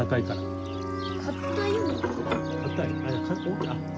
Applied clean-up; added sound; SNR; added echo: none; Livestock, farm animals, working animals; 18 dB; none.